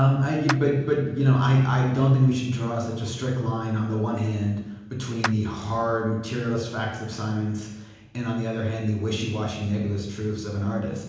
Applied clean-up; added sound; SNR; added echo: none; Clapping; 12 dB; reverberation time 1.0 s.